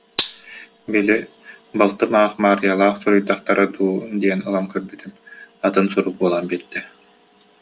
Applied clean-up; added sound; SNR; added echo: none; Gunshot, gunfire; 11 dB; none.